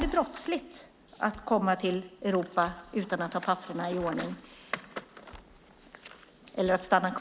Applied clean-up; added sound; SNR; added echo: none; Crackle; 18 dB; none.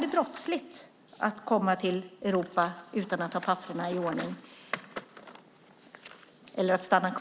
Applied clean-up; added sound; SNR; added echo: none; none; none; none.